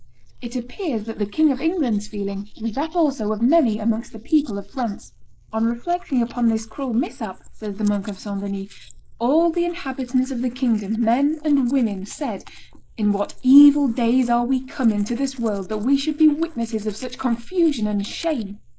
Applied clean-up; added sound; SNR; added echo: neural mask model Resemble Enhance denoiser.